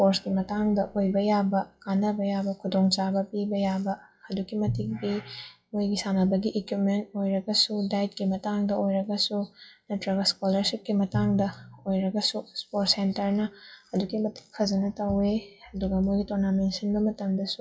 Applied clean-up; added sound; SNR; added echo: classical method WPE with log-MMSE.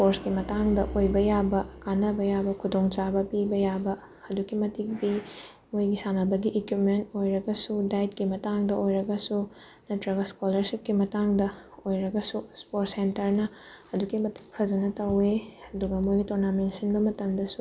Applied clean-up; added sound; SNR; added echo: none; none; none; none.